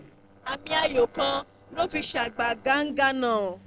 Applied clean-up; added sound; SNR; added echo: neural separator model SepFormer DNS4.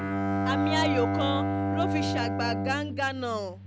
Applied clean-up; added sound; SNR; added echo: none; Bowed string instrument; -3 dB; none.